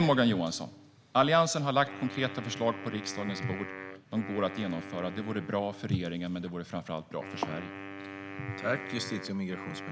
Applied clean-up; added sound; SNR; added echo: none; Wind instrument, woodwind instrument; 12 dB; none.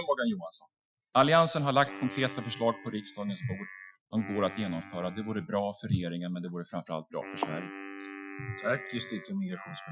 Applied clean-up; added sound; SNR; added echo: classical method Wiener filter.